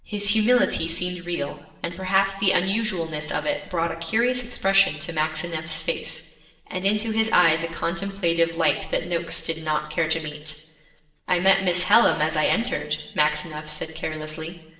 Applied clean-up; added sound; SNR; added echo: none; none; none; reverberation time 1.4 s.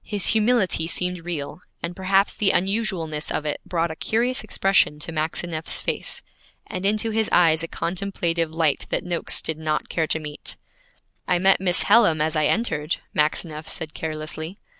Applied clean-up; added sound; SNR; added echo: none; none; none; none.